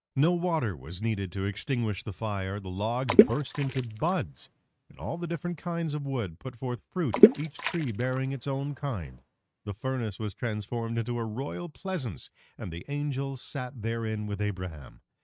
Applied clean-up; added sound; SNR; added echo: neural mask model RNNoise.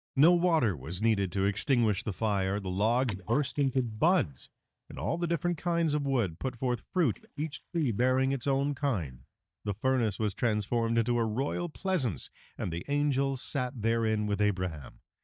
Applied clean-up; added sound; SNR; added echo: neural mask model DeepFilterNet 3.